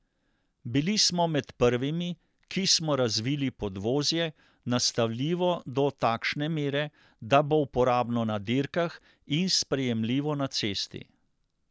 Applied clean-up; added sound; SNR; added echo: none; none; none; none.